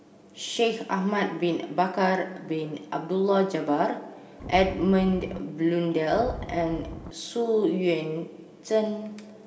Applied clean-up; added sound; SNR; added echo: none; Wind; 11 dB; reverberation time 1.6 s.